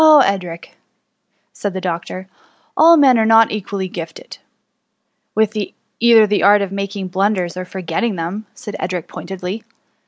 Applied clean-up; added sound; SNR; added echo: none; none; none; none.